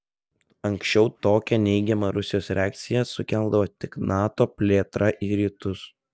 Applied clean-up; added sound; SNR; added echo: none; none; none; none.